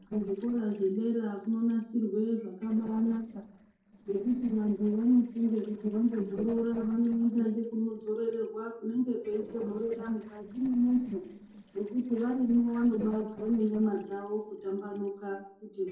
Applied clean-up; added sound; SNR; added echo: neural separator model SepFormer DNS4.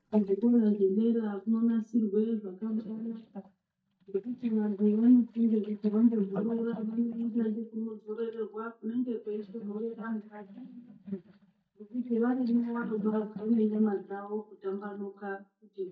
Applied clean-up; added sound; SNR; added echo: neural mask model DeepFilterNet 3.